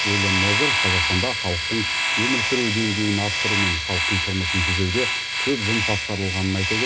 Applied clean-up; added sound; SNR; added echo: none; Domestic sounds, home sounds; -2 dB; reverberation time 0.3 s.